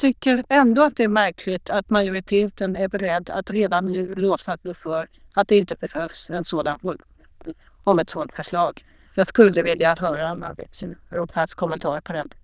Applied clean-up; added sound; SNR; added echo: neural diffusion model UNIVERSE++.